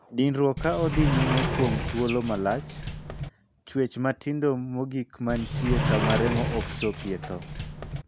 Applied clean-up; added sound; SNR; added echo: none; Sliding door; 0 dB; none.